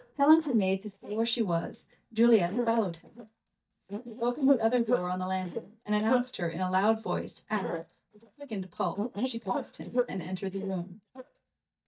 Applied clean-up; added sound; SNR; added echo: neural mask model DeepFilterNet 3.